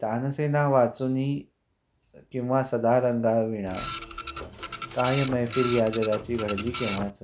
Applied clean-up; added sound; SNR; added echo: none; Printer; 5 dB; none.